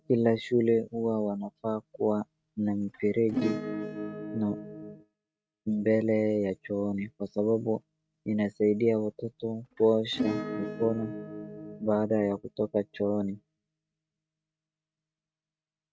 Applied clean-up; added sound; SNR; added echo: neural mask model RNNoise.